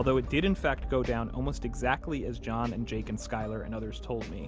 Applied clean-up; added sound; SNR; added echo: none; Rain; 19 dB; none.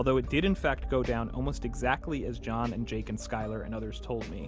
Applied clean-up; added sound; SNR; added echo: none; none; none; none.